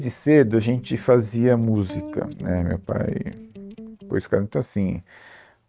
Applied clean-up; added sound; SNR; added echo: neural mask model RNNoise.